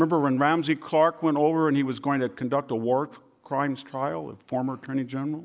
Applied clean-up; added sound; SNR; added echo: none; none; none; none.